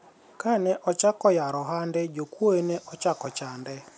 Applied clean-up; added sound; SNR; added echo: none; none; none; none.